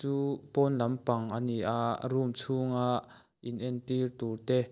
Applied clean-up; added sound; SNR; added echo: none; none; none; none.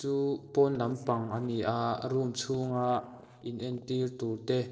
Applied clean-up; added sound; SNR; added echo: neural separator model SepFormer DNS4.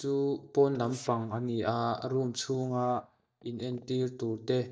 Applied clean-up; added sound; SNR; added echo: neural mask model DeepFilterNet 3.